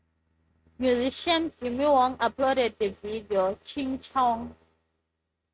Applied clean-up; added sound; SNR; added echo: neural mask model RNNoise.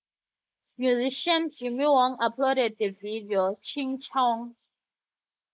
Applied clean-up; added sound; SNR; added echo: neural mask model Resemble Enhance denoiser.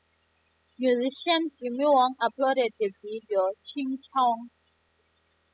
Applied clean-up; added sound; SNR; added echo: classical method spectral subtraction.